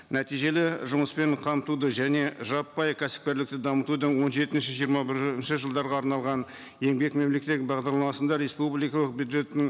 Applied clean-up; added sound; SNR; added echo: none; none; none; none.